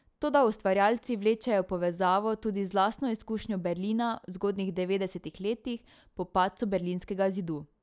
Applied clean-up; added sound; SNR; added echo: none; none; none; none.